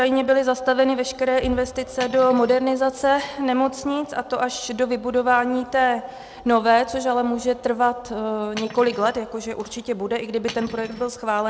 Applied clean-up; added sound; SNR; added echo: none; Cutlery, silverware; 16 dB; none.